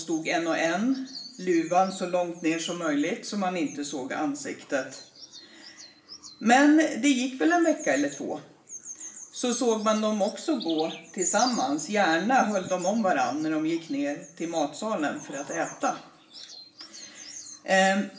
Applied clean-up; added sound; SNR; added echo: none; Bird vocalization, bird call, bird song; 16 dB; reverberation time 0.7 s.